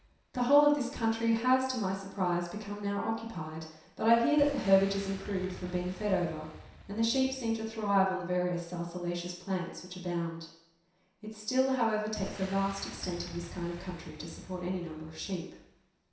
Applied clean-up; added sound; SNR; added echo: none; Boom; 19 dB; reverberation time 0.7 s.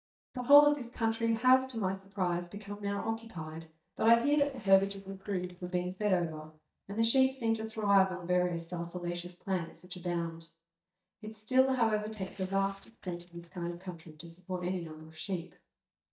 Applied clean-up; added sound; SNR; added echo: neural mask model DeepFilterNet 3.